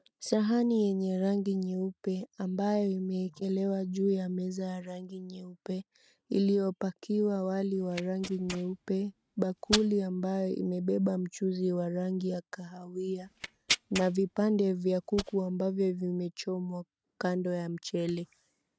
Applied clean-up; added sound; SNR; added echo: neural mask model RNNoise.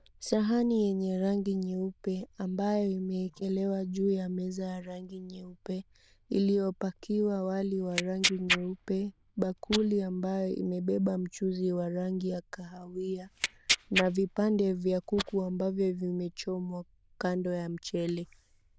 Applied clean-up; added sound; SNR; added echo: neural diffusion model UNIVERSE++.